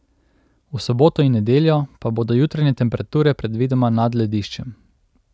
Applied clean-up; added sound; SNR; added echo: none; none; none; none.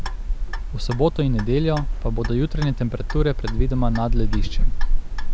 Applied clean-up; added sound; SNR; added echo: none; Clock; -4 dB; none.